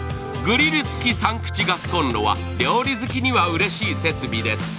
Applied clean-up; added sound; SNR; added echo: none; none; none; none.